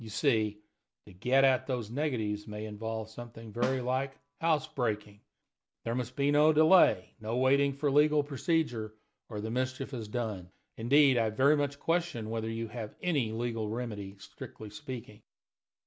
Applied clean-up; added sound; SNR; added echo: none; Snare drum; 12 dB; none.